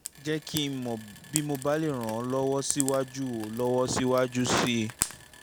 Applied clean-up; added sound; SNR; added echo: none; Frying (food); 10 dB; none.